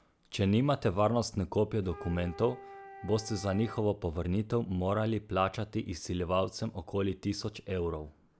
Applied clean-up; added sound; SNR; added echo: none; Wind instrument, woodwind instrument; 18 dB; none.